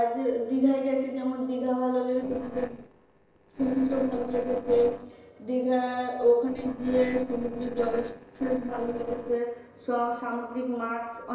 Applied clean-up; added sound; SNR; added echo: neural separator model SepFormer DNS4.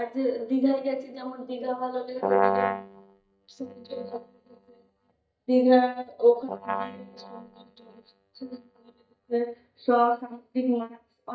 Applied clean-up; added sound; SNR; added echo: neural mask model DeepFilterNet 3.